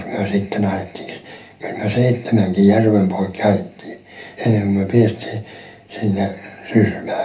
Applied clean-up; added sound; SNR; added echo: none; none; none; reverberation time 0.3 s.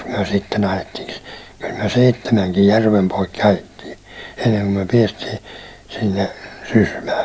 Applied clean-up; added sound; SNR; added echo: none; none; none; none.